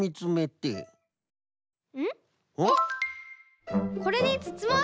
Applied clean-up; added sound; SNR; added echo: none; Wind instrument, woodwind instrument; 19 dB; none.